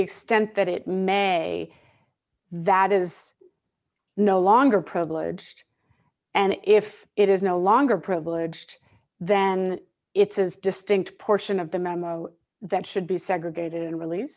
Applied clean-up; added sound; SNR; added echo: none; none; none; none.